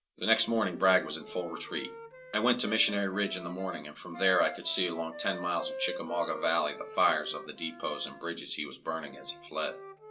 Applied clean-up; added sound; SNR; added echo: none; Wind instrument, woodwind instrument; 14 dB; reverberation time 0.2 s.